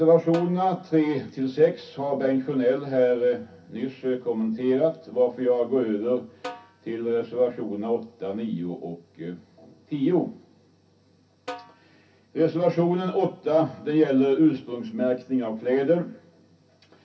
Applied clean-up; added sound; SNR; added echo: none; Snare drum; 19 dB; reverberation time 0.3 s.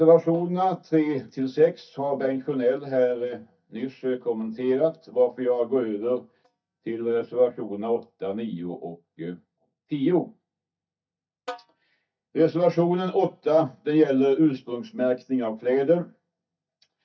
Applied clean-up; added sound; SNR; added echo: neural mask model DeepFilterNet 3.